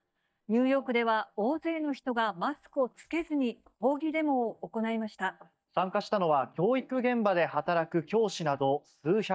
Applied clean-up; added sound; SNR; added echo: neural mask model DeepFilterNet 3.